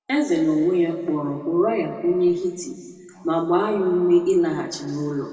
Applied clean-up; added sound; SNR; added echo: none; none; none; reverberation time 1.9 s.